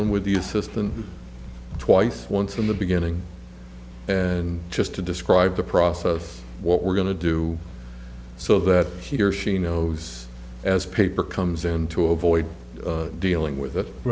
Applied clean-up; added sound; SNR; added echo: none; none; none; none.